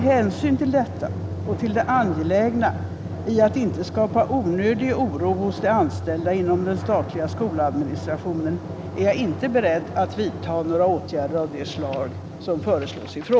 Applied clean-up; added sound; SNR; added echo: none; Drum; 8 dB; none.